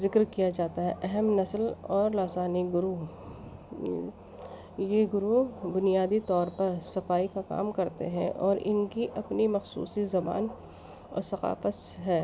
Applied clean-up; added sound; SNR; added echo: none; none; none; none.